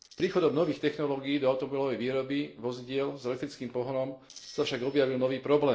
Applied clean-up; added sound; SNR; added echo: neural separator model SepFormer DNS4.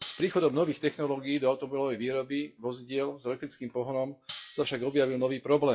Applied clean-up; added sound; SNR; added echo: classical method WPE with log-MMSE.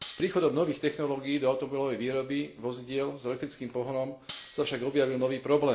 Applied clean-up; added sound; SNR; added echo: none; Cutlery, silverware; 10 dB; reverberation time 0.6 s.